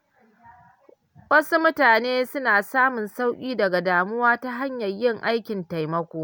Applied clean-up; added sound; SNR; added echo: none; none; none; none.